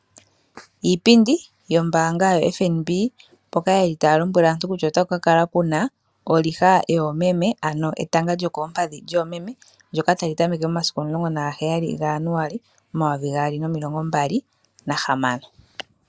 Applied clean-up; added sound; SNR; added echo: none; none; none; none.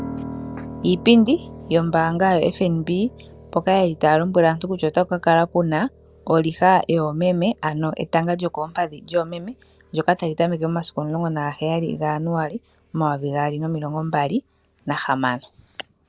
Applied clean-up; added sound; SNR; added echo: none; Piano; 20 dB; none.